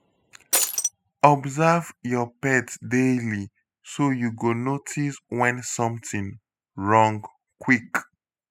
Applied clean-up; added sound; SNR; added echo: classical method spectral subtraction.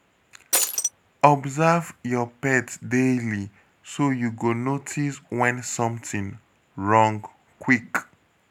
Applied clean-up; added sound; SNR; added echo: none; Shatter; -2 dB; none.